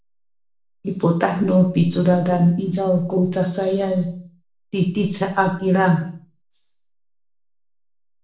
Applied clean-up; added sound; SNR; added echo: none; none; none; reverberation time 0.5 s.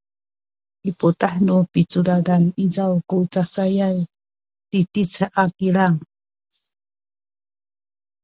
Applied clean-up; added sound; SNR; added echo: none; none; none; none.